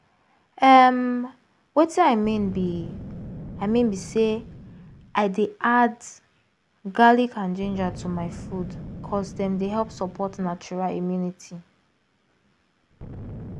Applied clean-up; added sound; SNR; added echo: none; Boom; 16 dB; none.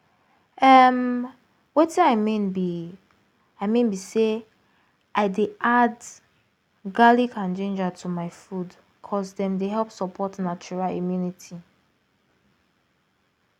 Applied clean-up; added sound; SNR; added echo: none; none; none; none.